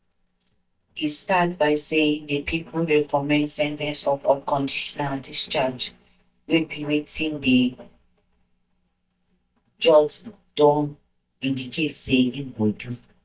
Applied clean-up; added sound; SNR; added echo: neural mask model DeepFilterNet 3.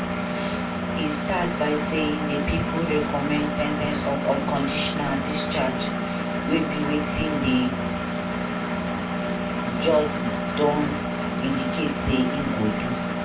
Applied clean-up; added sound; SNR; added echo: none; Engine; -1 dB; reverberation time 0.3 s.